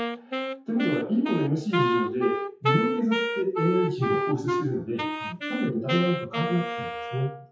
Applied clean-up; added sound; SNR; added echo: classical method WPE with log-MMSE.